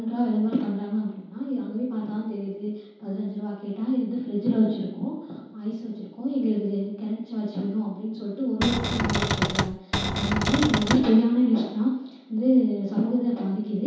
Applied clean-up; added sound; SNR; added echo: none; Cupboard open or close; 0 dB; reverberation time 0.8 s.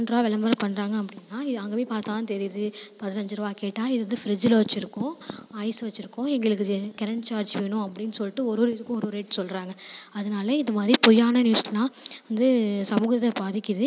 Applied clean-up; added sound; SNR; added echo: none; none; none; none.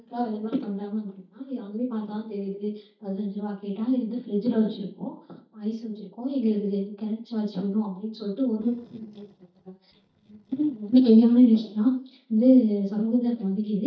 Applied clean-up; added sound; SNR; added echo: neural mask model DeepFilterNet 3.